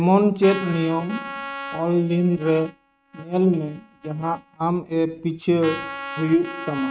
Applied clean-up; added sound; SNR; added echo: neural mask model RNNoise.